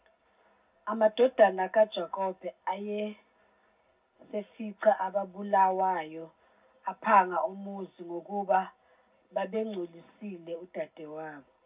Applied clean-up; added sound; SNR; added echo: none; none; none; reverberation time 0.4 s.